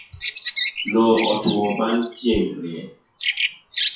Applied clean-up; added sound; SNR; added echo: classical method WPE with log-MMSE.